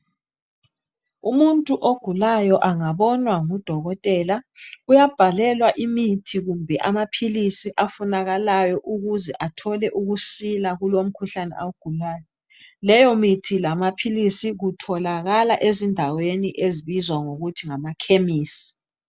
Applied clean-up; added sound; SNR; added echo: none; none; none; none.